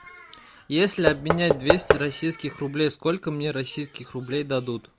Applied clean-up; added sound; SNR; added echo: none; Knock / Wood; 0 dB; none.